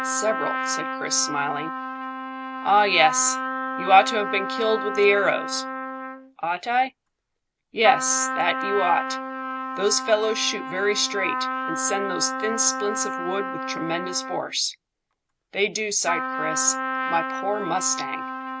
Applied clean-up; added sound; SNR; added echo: none; Trumpet; 5 dB; none.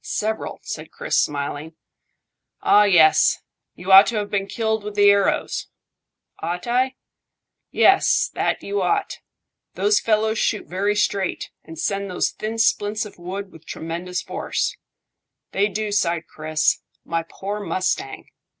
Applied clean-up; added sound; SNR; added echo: none; none; none; none.